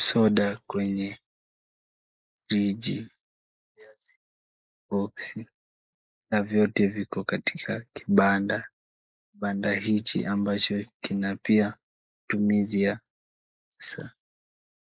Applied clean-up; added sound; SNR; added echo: neural mask model Resemble Enhance denoiser.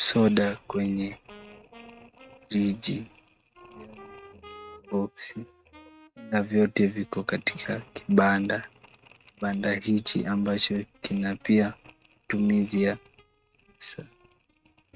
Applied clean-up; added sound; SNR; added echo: neural mask model RNNoise.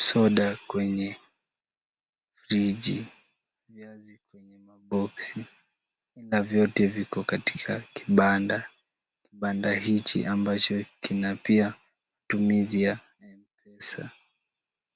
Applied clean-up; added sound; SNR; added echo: none; none; none; none.